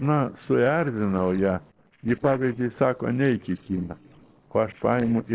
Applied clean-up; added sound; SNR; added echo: neural separator model SepFormer DNS4.